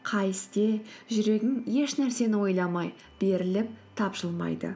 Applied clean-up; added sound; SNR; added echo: none; none; none; none.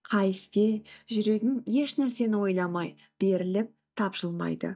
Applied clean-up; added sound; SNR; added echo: neural mask model DeepFilterNet 3.